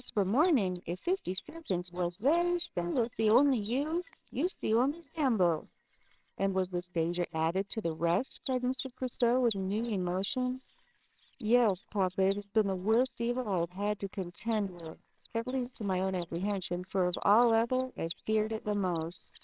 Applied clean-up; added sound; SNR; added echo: neural separator model SepFormer WHAMR!.